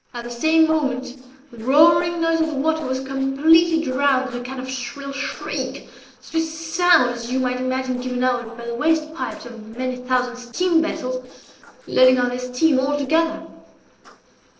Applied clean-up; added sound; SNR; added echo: neural separator model SepFormer DNS4.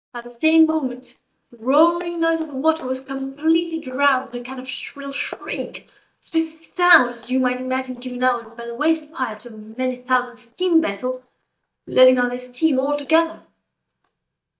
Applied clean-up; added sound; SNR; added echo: neural mask model DeepFilterNet 3.